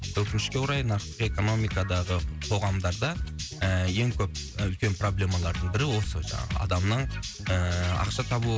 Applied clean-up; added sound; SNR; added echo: none; none; none; none.